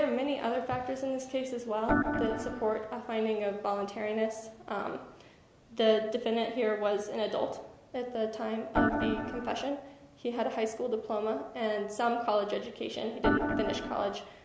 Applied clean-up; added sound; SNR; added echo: none; Organ; -2 dB; none.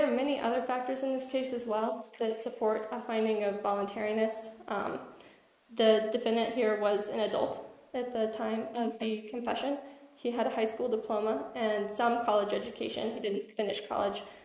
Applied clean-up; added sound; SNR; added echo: neural mask model Resemble Enhance denoiser.